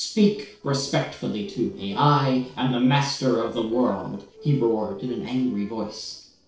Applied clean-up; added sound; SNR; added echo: neural separator model SepFormer DNS4.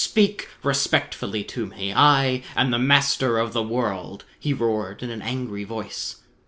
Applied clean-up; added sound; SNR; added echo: none; none; none; none.